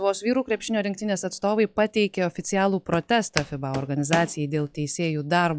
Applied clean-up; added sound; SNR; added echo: classical method log-MMSE.